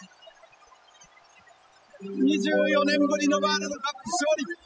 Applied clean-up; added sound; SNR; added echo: classical method spectral subtraction.